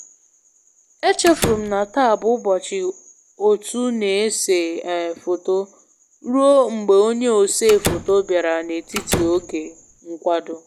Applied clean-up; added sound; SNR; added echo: none; Slam; 8 dB; none.